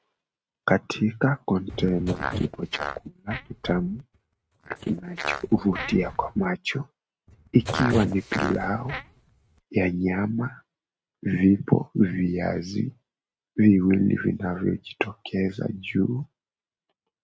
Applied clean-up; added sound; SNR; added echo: neural mask model RNNoise.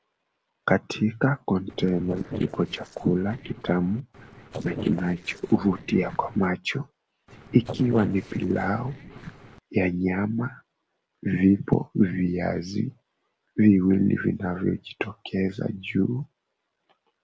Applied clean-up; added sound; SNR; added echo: neural separator model SepFormer DNS4.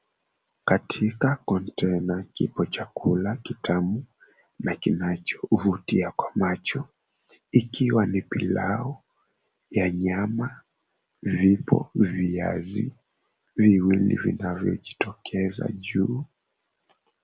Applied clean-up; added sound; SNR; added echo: none; none; none; none.